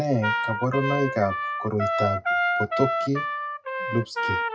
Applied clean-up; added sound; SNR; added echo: classical method WPE with log-MMSE.